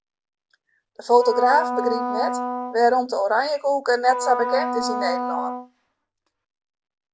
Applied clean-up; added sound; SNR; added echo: none; Wind instrument, woodwind instrument; 5 dB; none.